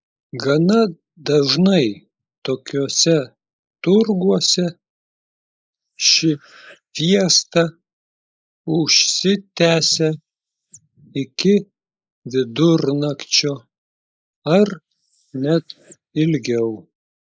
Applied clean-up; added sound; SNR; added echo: neural mask model Resemble Enhance denoiser.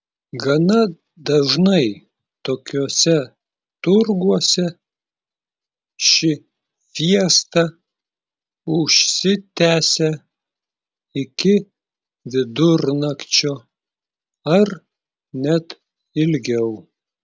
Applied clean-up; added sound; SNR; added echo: none; none; none; none.